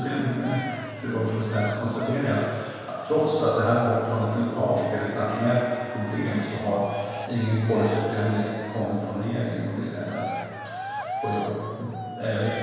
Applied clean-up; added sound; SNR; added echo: none; Cheering; 12 dB; reverberation time 1.9 s.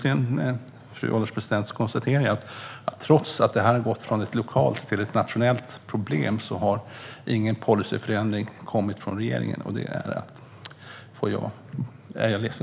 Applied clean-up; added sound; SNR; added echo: none; none; none; none.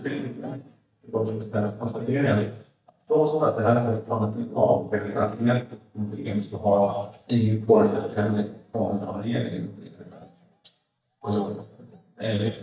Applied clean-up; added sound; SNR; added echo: neural mask model DeepFilterNet 3.